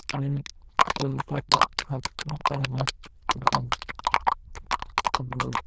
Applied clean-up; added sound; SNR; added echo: neural diffusion model UNIVERSE++.